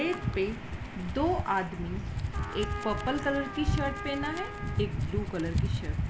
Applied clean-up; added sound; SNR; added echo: none; Domestic sounds, home sounds + Trumpet; 11 dB; none.